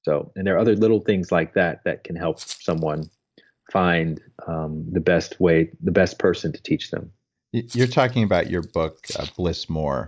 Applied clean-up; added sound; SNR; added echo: neural mask model DeepFilterNet 3.